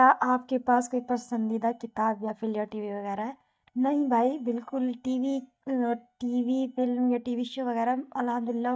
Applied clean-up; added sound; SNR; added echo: neural mask model DeepFilterNet 3.